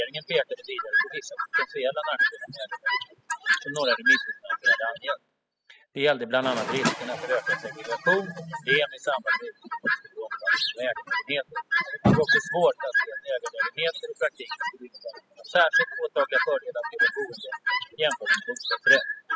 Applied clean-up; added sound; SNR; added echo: classical method spectral subtraction.